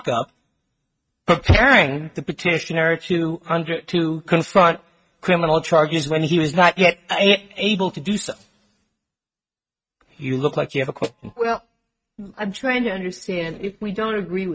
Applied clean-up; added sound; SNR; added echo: neural mask model RNNoise.